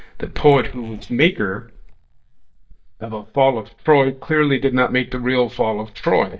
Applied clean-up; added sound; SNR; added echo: neural mask model DeepFilterNet 3.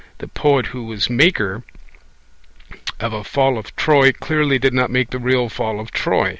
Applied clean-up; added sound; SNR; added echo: none; none; none; none.